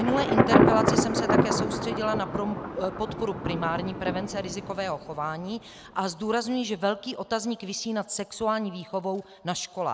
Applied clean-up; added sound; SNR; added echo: none; Thunder; -1 dB; none.